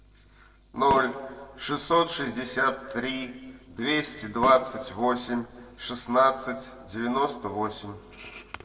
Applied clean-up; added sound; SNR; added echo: neural separator model SepFormer DNS4.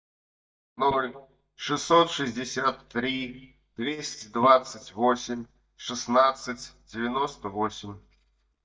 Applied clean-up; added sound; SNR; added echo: neural mask model DeepFilterNet 3.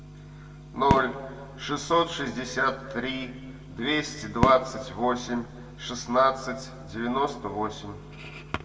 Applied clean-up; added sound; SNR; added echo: none; Fireworks; 9 dB; reverberation time 1.0 s.